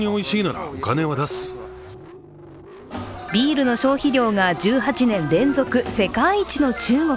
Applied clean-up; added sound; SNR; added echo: none; Engine starting / Car + Dishes, pots, and pans; 19 dB; none.